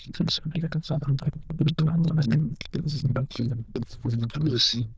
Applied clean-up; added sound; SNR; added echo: neural diffusion model UNIVERSE++.